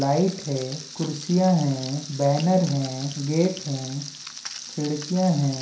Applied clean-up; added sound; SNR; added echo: none; Frying (food); 14 dB; reverberation time 0.5 s.